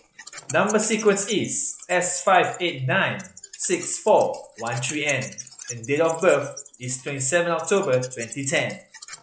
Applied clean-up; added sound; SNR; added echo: classical method log-MMSE.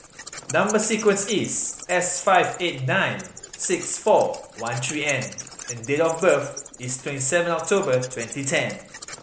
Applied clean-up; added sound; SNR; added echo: none; Wild animals; 14 dB; none.